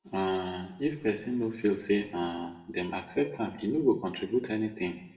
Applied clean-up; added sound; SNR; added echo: none; none; none; reverberation time 0.8 s.